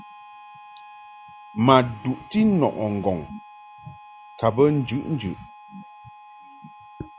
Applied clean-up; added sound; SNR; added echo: none; Harmonica; 20 dB; none.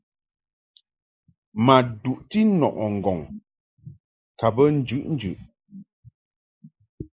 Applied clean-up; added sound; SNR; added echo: neural mask model Resemble Enhance denoiser.